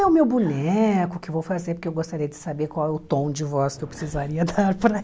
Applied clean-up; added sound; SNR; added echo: none; none; none; none.